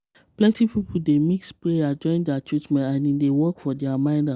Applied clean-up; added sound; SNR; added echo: none; none; none; none.